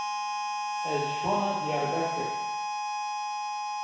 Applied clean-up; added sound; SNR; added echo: none; Harmonica; -3 dB; reverberation time 1.1 s.